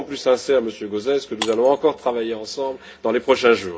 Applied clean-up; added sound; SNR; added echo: none; Shatter; 19 dB; reverberation time 0.3 s.